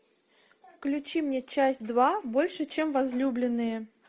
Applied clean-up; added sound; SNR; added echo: none; none; none; none.